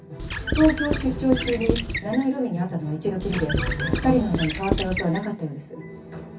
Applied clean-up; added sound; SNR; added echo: none; Squeak / Writing; 3 dB; reverberation time 0.3 s.